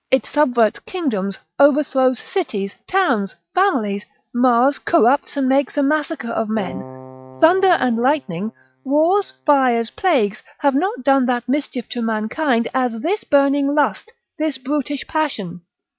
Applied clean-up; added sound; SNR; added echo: neural mask model RNNoise.